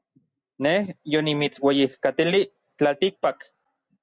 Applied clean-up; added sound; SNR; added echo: none; none; none; none.